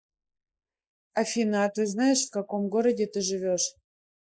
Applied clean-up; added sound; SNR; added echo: neural mask model Resemble Enhance denoiser.